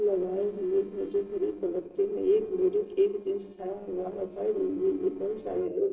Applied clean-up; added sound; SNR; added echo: neural separator model SepFormer DNS4.